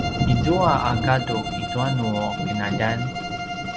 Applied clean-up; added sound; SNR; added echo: none; Thunder + Bowed string instrument; 2 dB; none.